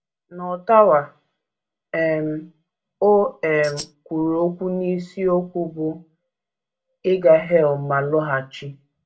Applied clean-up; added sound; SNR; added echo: none; Tambourine; 13 dB; reverberation time 0.2 s.